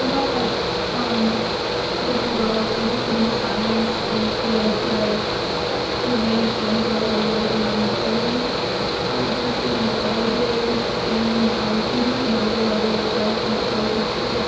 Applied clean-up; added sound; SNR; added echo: none; Mechanical fan; -2 dB; reverberation time 1.0 s.